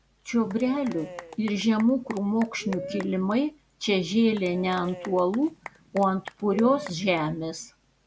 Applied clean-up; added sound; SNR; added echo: none; Applause / Cheering / Clapping; 15 dB; none.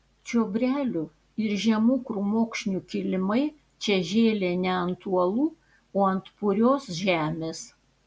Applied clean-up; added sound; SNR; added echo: none; none; none; none.